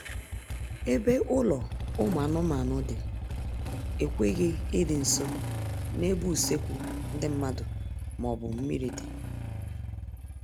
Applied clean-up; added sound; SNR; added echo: none; Engine starting / Motorcycle; 3 dB; none.